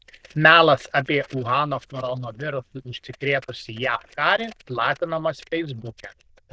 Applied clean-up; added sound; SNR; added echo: neural diffusion model UNIVERSE++.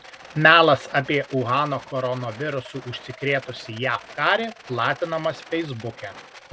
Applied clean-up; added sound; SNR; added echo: none; Rattle; 20 dB; none.